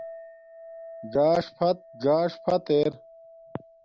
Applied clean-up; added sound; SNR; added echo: none; Chink, clink; 18 dB; none.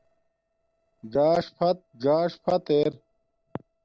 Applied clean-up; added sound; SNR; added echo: neural separator model SepFormer DNS4.